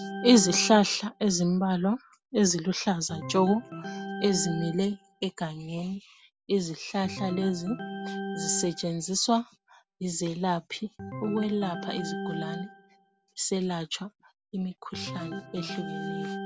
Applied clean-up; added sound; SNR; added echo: none; Organ; 10 dB; none.